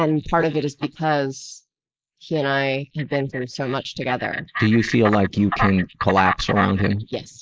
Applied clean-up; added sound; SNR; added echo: neural mask model Resemble Enhance denoiser.